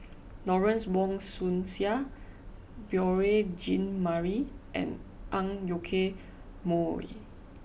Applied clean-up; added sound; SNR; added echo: none; none; none; none.